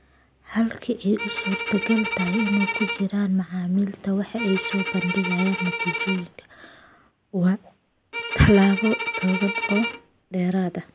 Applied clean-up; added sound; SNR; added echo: none; Bowed string instrument; 6 dB; none.